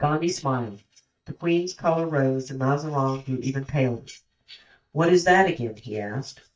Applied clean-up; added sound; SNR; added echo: neural mask model DeepFilterNet 3.